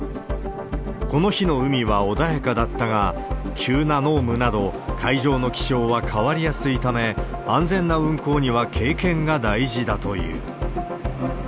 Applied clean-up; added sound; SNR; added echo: none; none; none; none.